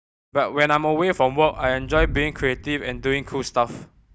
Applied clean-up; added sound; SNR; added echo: neural mask model DeepFilterNet 3.